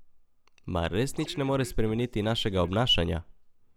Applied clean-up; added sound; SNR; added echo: none; Scratching (performance technique); 20 dB; none.